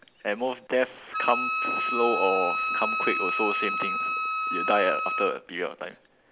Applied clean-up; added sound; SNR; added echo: none; Wind instrument, woodwind instrument; 1 dB; none.